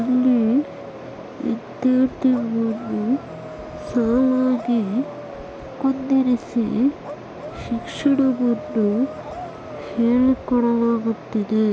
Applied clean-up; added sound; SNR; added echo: none; Dog; 17 dB; none.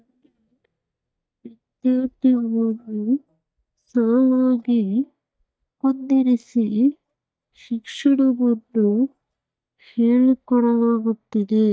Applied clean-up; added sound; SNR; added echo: neural mask model DeepFilterNet 3.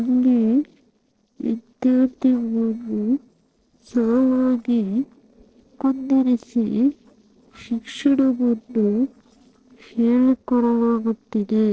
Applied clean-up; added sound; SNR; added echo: neural separator model SepFormer DNS4.